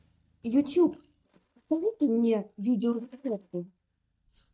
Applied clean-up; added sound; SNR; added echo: neural mask model DeepFilterNet 3.